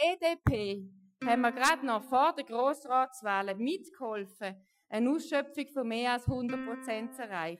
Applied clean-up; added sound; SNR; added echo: classical method Wiener filter.